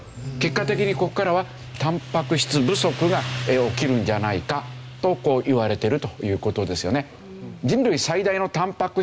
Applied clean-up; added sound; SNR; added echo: none; Motorcycle; 12 dB; none.